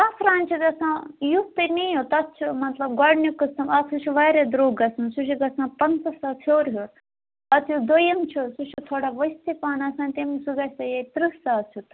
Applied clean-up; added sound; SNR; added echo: none; none; none; none.